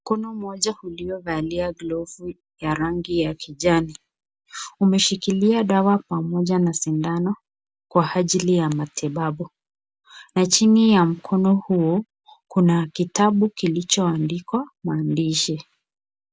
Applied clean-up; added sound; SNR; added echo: none; none; none; none.